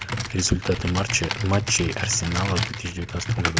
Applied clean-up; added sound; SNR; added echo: none; Computer keyboard; 4 dB; none.